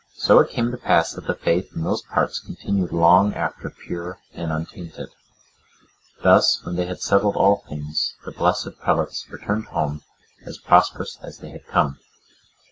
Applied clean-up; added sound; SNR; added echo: none; none; none; none.